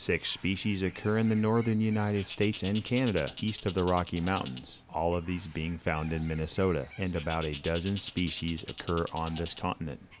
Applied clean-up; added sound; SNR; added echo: none; Bird; 17 dB; none.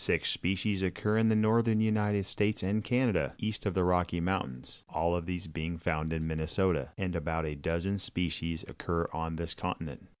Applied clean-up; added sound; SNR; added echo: none; none; none; none.